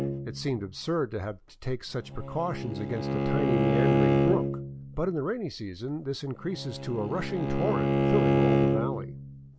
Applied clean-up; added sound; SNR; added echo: none; Bowed string instrument; -4 dB; none.